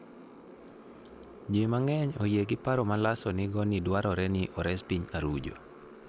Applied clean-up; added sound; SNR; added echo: none; Motorcycle; 19 dB; none.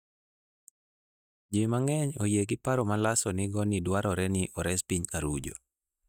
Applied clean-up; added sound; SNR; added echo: neural mask model DeepFilterNet 3.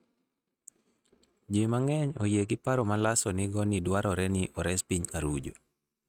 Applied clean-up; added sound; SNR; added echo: neural mask model RNNoise.